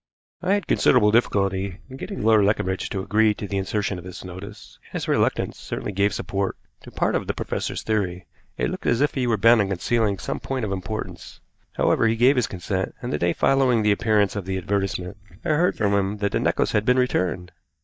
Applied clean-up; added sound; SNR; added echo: neural mask model DeepFilterNet 3.